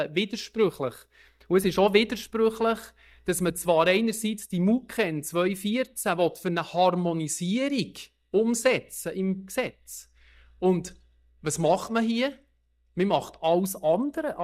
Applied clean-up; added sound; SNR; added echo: neural mask model DeepFilterNet 3.